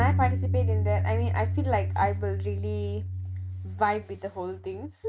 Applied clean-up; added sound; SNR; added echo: neural mask model RNNoise.